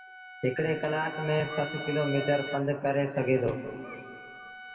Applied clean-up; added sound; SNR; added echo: none; Trumpet; 13 dB; reverberation time 2.3 s.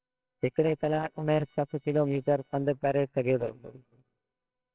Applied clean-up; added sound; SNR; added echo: neural separator model SepFormer WHAMR!.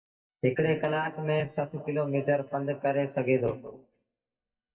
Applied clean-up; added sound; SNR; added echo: neural mask model DeepFilterNet 3.